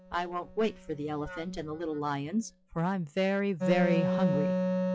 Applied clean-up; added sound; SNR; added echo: classical method log-MMSE.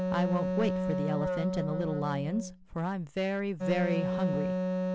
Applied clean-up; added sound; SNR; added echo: none; Wind instrument, woodwind instrument; -1 dB; none.